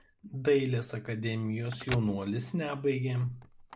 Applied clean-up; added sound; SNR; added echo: none; Telephone; 16 dB; none.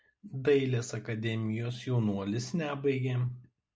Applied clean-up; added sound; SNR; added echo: none; none; none; none.